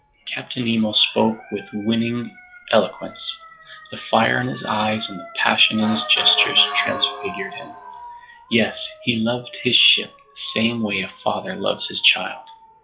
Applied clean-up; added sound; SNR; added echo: classical method log-MMSE.